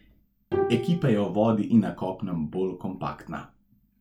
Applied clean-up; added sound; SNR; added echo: none; Bowed string instrument; 8 dB; none.